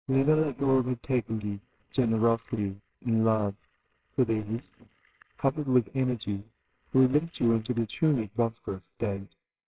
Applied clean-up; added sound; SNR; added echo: neural separator model SepFormer WHAMR!.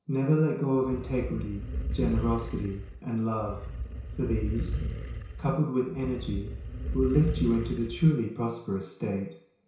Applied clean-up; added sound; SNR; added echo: none; Animal; 5 dB; reverberation time 0.6 s.